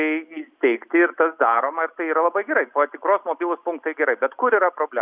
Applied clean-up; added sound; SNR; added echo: none; none; none; none.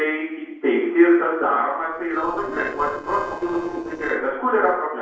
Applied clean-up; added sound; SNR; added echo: neural separator model SepFormer DNS4.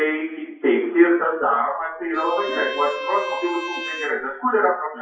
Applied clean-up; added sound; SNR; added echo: classical method WPE with log-MMSE.